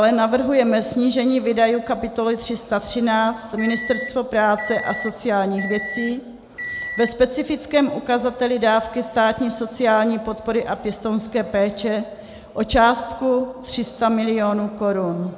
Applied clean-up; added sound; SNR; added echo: none; Microwave oven; 11 dB; none.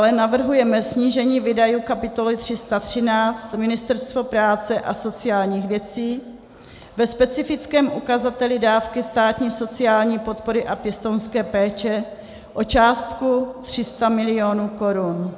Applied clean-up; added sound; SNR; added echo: none; none; none; none.